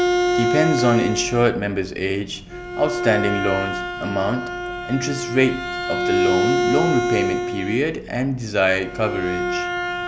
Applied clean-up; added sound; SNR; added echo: none; Bowed string instrument; 1 dB; none.